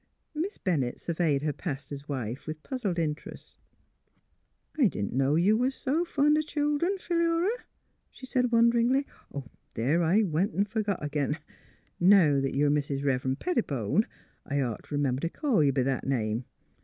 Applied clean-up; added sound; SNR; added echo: none; none; none; none.